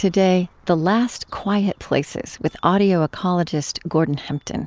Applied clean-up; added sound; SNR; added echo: none; none; none; none.